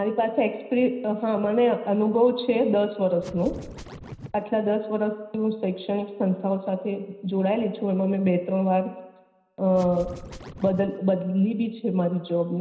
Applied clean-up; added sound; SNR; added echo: none; Scratching (performance technique); 15 dB; reverberation time 0.9 s.